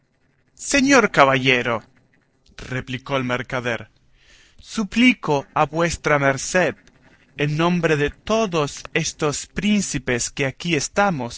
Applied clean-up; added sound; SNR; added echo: neural separator model SepFormer DNS4.